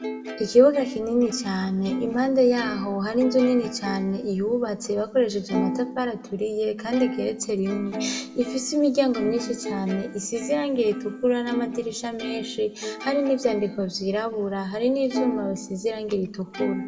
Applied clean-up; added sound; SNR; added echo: none; Plucked string instrument; 9 dB; reverberation time 1.1 s.